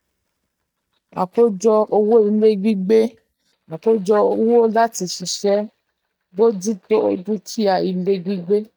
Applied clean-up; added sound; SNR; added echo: neural mask model DeepFilterNet 3.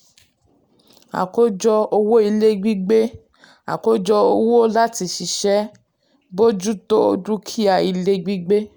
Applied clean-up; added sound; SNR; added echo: none; none; none; none.